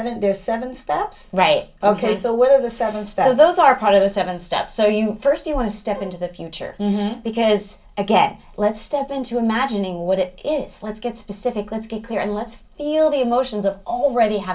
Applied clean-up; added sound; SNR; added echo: none; Bowed string instrument; 20 dB; reverberation time 0.2 s.